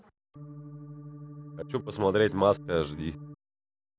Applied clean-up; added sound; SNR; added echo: none; Organ; 12 dB; none.